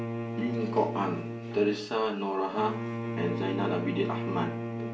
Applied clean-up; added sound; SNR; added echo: none; Bowed string instrument; 4 dB; reverberation time 0.2 s.